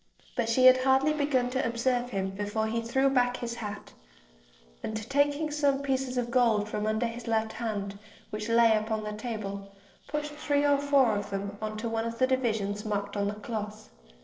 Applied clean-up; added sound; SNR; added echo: neural separator model SepFormer DNS4.